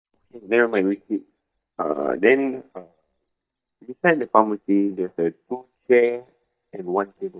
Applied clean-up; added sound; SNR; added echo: neural mask model DeepFilterNet 3.